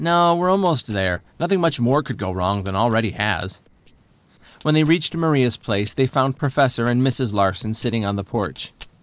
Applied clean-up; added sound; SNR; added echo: neural separator model SepFormer DNS4.